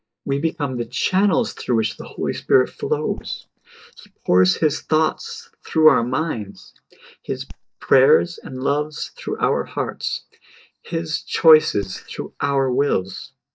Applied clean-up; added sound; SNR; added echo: neural mask model DeepFilterNet 3.